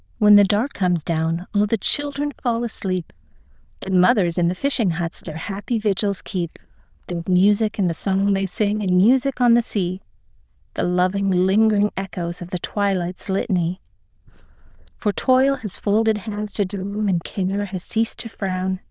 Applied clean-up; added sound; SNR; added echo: neural diffusion model UNIVERSE++.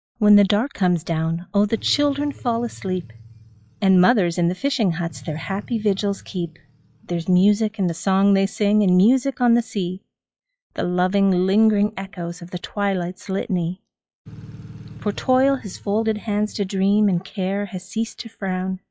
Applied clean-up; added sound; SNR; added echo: classical method log-MMSE.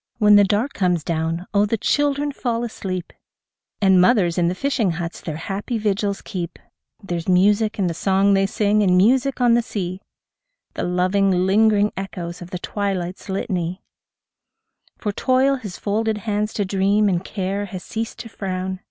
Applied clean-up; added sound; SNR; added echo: none; none; none; none.